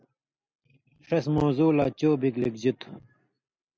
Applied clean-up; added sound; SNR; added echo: none; none; none; none.